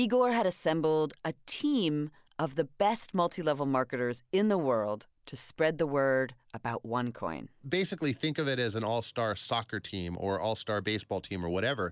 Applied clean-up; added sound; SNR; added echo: none; none; none; none.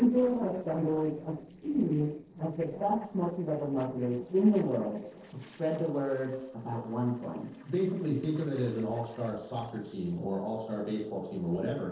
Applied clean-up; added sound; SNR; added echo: neural separator model SepFormer DNS4.